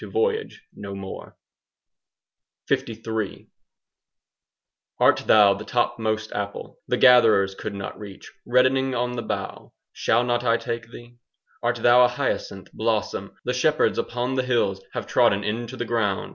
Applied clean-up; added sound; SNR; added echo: none; none; none; none.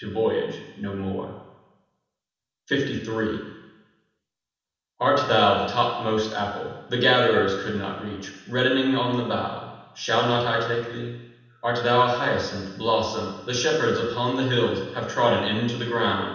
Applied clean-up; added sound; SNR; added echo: none; none; none; reverberation time 1.1 s.